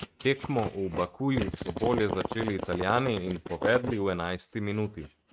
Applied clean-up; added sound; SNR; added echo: neural mask model RNNoise.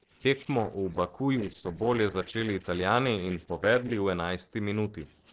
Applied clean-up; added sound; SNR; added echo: neural separator model SepFormer DNS4.